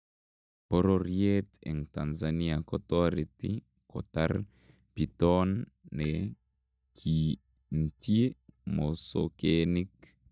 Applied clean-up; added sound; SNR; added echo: neural mask model DeepFilterNet 3.